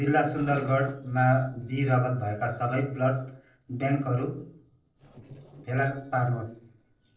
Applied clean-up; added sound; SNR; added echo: neural separator model SepFormer DNS4.